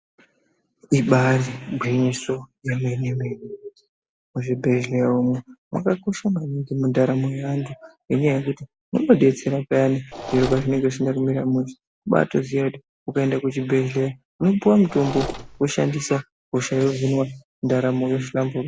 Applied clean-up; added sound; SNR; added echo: none; Mechanisms; 10 dB; none.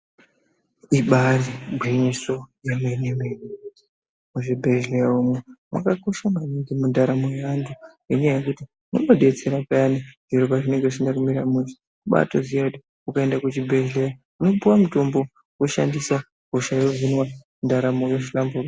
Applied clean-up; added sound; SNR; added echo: none; none; none; none.